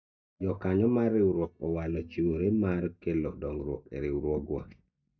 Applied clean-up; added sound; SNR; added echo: neural mask model DeepFilterNet 3.